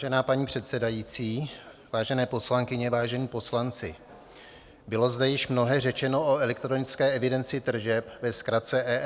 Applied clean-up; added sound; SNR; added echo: none; none; none; none.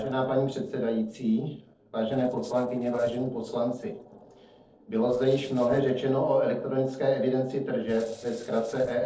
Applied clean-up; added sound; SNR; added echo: neural separator model SepFormer DNS4.